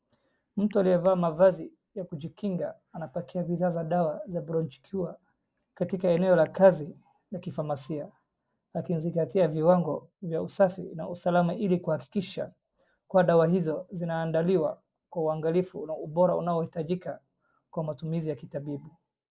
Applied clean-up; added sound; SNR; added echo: neural mask model Resemble Enhance denoiser.